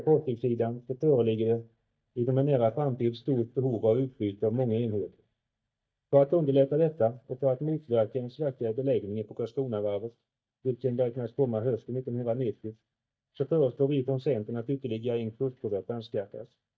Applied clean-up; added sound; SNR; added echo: neural mask model DeepFilterNet 3.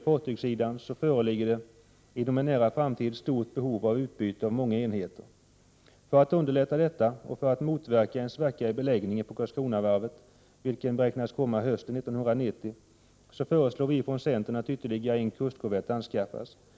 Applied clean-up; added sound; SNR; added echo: none; none; none; none.